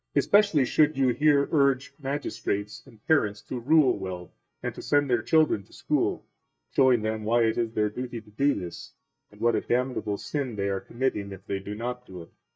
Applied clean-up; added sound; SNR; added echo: neural mask model DeepFilterNet 3.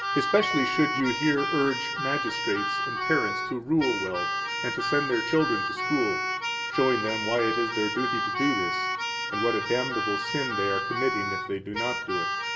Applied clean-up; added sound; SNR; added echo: none; Keyboard (musical); 1 dB; reverberation time 2.3 s.